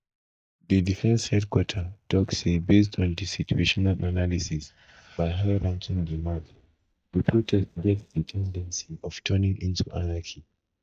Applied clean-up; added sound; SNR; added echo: neural mask model DeepFilterNet 3.